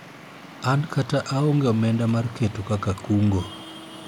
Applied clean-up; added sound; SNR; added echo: none; Traffic noise, roadway noise; 17 dB; none.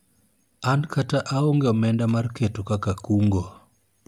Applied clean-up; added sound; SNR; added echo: none; none; none; none.